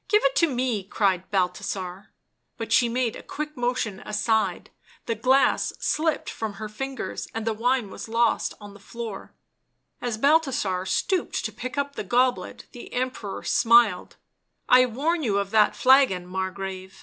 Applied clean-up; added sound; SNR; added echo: none; none; none; none.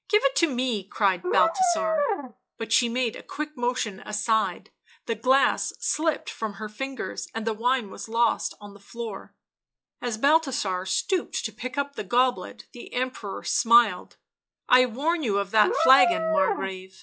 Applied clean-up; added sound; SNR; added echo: classical method log-MMSE.